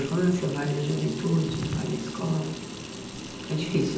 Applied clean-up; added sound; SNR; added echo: none; Sink (filling or washing) / Water tap, faucet; 16 dB; reverberation time 0.9 s.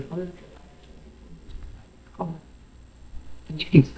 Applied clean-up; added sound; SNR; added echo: neural mask model DeepFilterNet 3.